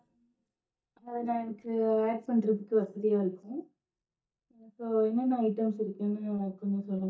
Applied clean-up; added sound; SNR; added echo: neural mask model DeepFilterNet 3.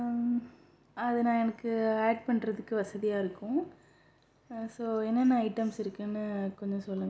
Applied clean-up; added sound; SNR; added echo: none; none; none; none.